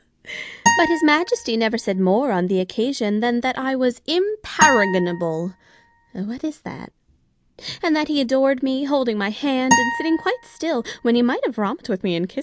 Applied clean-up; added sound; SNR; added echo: none; Acoustic guitar; 3 dB; none.